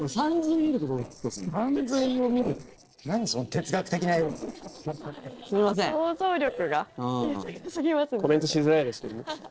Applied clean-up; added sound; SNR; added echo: neural separator model SepFormer DNS4.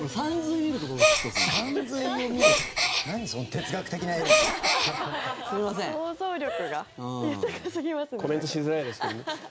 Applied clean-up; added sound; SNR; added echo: none; Gasp; -5 dB; none.